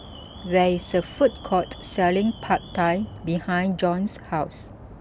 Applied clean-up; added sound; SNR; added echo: none; Alarm; 16 dB; none.